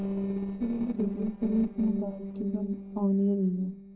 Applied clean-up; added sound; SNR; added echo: neural separator model SepFormer DNS4.